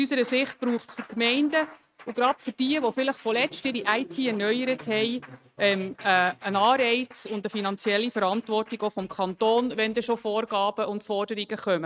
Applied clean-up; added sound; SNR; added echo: neural mask model RNNoise.